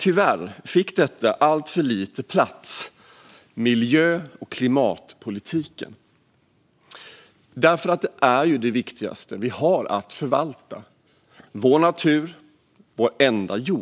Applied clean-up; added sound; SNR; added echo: none; none; none; none.